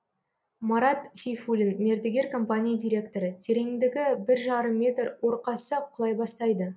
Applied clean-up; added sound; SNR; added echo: none; none; none; none.